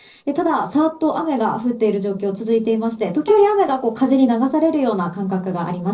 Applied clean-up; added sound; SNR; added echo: neural separator model SepFormer DNS4.